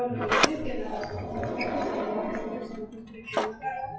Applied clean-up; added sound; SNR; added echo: classical method WPE with log-MMSE.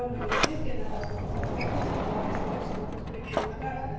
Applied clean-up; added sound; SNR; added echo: none; Sliding door; -5 dB; reverberation time 1.2 s.